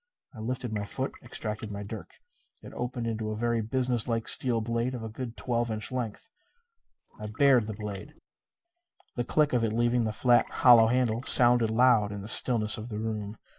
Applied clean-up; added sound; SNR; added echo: neural mask model Resemble Enhance denoiser.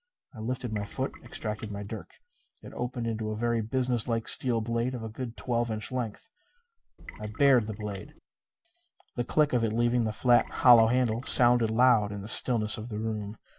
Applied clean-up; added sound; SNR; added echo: none; Trickle, dribble / Water tap, faucet; 18 dB; none.